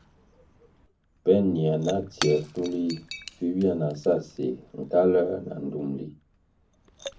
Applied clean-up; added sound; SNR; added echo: none; Shatter / Crushing; 16 dB; reverberation time 0.3 s.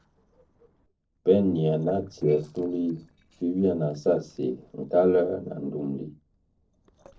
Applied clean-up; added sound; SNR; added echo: neural separator model SepFormer DNS4.